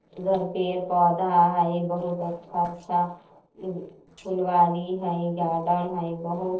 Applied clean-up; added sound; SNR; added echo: neural separator model SepFormer DNS4.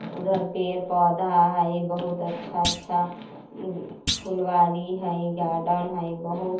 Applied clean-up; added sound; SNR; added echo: none; Thump, thud; 9 dB; reverberation time 0.7 s.